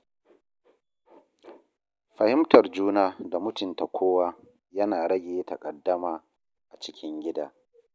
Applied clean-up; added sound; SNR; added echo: none; none; none; none.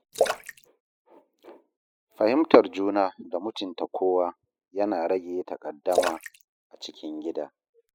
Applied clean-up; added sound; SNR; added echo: classical method spectral subtraction.